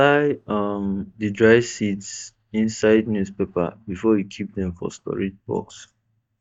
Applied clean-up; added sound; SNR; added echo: neural mask model DeepFilterNet 3.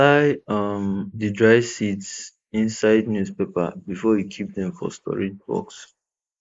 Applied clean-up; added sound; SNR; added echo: neural mask model Resemble Enhance denoiser.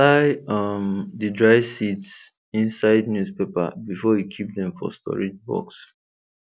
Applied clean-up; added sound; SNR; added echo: none; none; none; none.